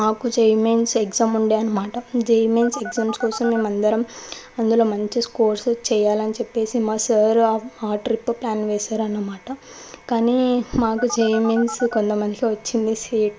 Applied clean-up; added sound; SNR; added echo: none; Telephone; 11 dB; none.